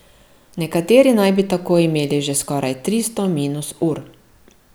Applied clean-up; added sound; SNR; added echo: none; none; none; none.